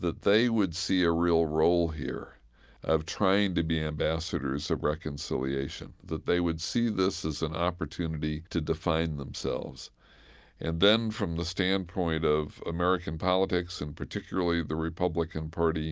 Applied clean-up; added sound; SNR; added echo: none; none; none; none.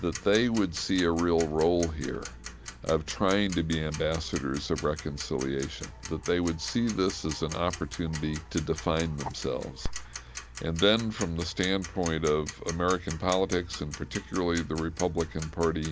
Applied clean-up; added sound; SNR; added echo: none; Tick-tock; 12 dB; none.